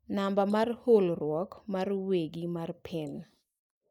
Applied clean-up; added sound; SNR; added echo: neural mask model Resemble Enhance denoiser.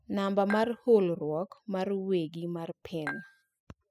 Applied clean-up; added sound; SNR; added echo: classical method spectral subtraction.